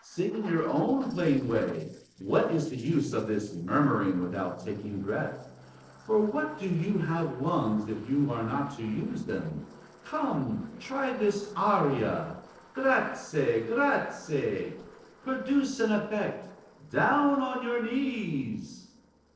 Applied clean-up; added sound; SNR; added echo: neural separator model SepFormer DNS4.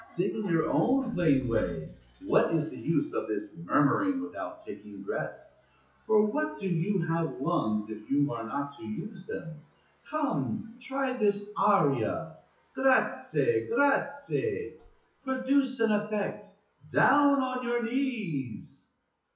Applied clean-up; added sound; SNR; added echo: classical method WPE with log-MMSE.